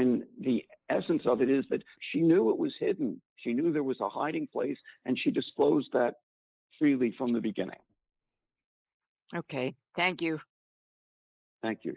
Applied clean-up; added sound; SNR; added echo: neural mask model Resemble Enhance denoiser.